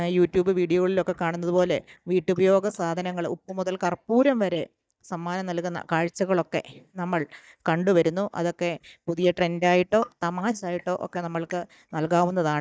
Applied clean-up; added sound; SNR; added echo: neural mask model DeepFilterNet 3.